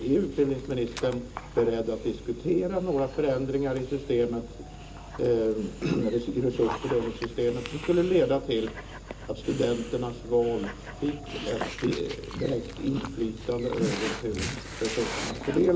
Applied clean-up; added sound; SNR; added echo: none; Dog; 10 dB; reverberation time 0.2 s.